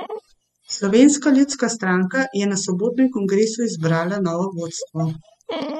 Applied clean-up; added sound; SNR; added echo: classical method spectral subtraction.